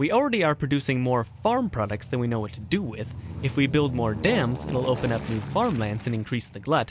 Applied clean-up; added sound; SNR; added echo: none; Aircraft; 12 dB; none.